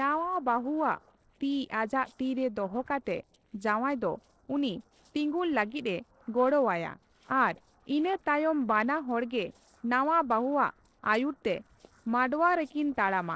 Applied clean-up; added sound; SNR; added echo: neural separator model SepFormer DNS4.